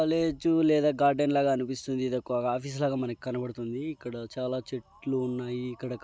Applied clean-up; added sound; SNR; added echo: none; none; none; none.